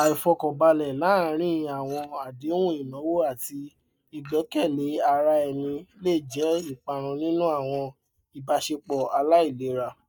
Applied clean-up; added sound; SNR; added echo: neural mask model DeepFilterNet 3.